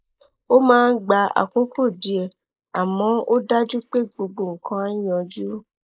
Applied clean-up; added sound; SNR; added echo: neural mask model Resemble Enhance denoiser.